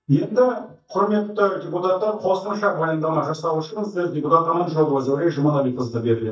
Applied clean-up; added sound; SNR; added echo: neural mask model DeepFilterNet 3.